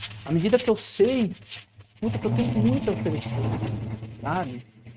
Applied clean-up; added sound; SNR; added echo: neural mask model RNNoise.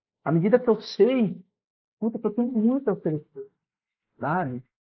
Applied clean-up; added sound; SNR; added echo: neural mask model Resemble Enhance denoiser.